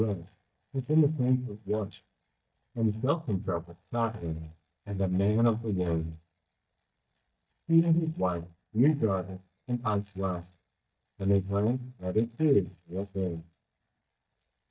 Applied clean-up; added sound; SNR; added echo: neural mask model DeepFilterNet 3.